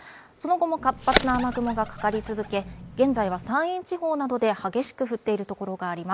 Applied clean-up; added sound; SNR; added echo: none; Bird; 6 dB; none.